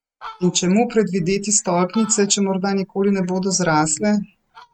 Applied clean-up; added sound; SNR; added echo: neural mask model RNNoise.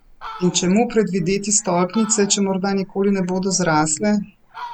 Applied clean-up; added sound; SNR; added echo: none; Fowl; 19 dB; none.